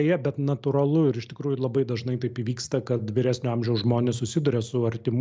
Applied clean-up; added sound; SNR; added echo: none; none; none; none.